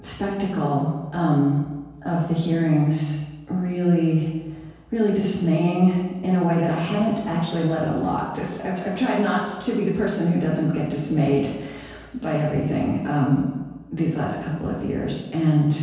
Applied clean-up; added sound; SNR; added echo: none; none; none; reverberation time 1.2 s.